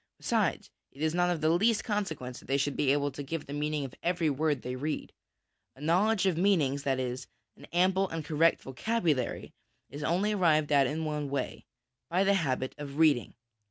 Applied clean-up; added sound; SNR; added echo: none; none; none; none.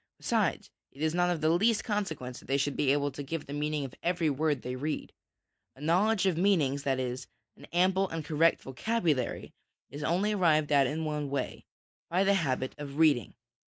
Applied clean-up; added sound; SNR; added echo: neural mask model Resemble Enhance denoiser.